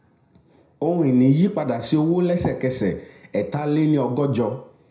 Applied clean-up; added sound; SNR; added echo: none; none; none; reverberation time 0.5 s.